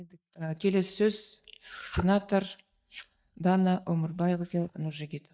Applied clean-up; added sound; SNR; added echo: neural mask model DeepFilterNet 3.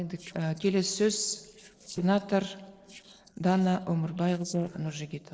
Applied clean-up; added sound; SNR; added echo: neural separator model SepFormer DNS4.